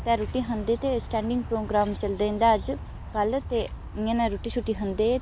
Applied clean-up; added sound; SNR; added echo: none; Aircraft; 10 dB; none.